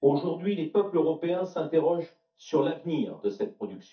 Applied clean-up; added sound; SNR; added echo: neural mask model DeepFilterNet 3.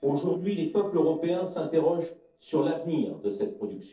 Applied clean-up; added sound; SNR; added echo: neural separator model SepFormer DNS4.